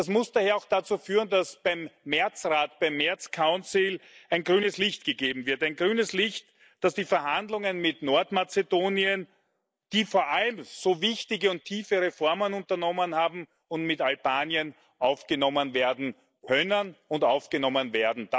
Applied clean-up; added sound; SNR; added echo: neural mask model Resemble Enhance denoiser.